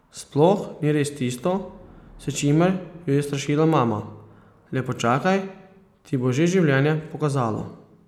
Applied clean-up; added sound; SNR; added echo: none; none; none; none.